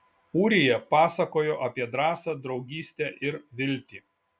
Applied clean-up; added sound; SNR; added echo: none; none; none; none.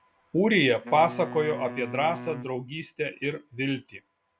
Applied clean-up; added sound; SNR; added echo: none; Wind instrument, woodwind instrument; 14 dB; none.